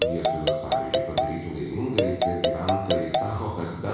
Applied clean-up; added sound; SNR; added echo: none; Marimba, xylophone; -3 dB; reverberation time 1.1 s.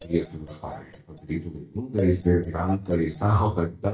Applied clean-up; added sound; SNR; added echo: neural mask model DeepFilterNet 3.